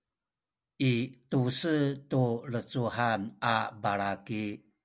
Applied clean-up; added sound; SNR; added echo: none; none; none; none.